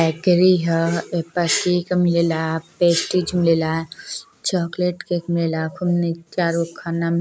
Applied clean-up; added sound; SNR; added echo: none; none; none; none.